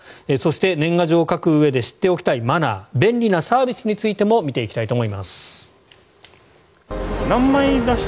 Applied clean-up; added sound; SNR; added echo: none; none; none; none.